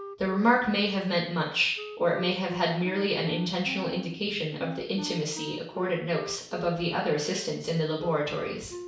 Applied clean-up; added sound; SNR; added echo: none; Wind instrument, woodwind instrument; 14 dB; reverberation time 0.6 s.